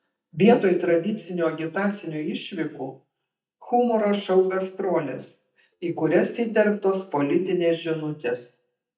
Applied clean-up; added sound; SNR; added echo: neural mask model DeepFilterNet 3.